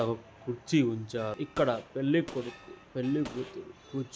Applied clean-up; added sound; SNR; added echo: none; Gong + Gunshot, gunfire; 18 dB; none.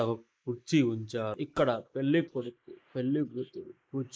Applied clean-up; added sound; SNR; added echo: neural mask model Resemble Enhance denoiser.